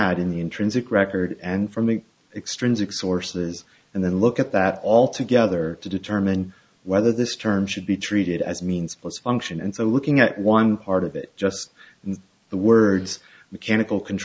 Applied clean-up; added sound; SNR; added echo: none; none; none; none.